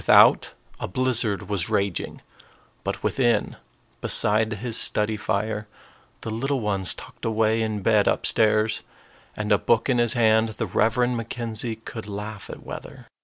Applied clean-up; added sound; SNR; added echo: none; none; none; none.